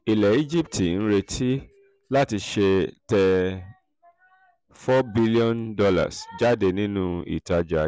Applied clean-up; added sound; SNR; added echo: none; none; none; none.